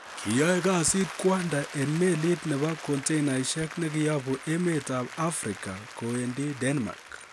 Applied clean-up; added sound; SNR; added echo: none; Applause / Crowd; 14 dB; none.